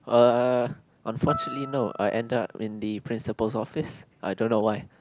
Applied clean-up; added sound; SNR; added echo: none; Piano; 11 dB; none.